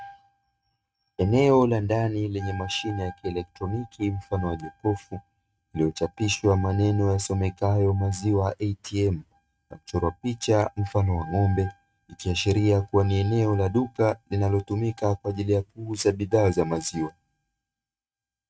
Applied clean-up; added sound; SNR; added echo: neural mask model RNNoise.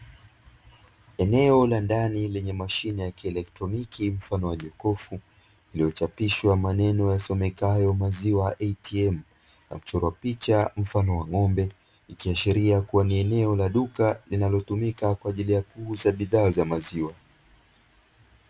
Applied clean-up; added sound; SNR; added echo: none; none; none; none.